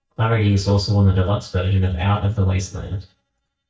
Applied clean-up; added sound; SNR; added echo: neural mask model DeepFilterNet 3.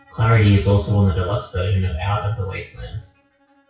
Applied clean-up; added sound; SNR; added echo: classical method WPE with log-MMSE.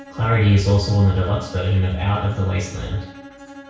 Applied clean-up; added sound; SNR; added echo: none; Bowed string instrument; 20 dB; reverberation time 0.6 s.